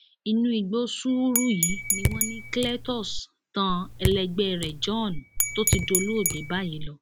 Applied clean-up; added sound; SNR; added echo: none; Raindrop / Drip + Glass / Bell; 2 dB; none.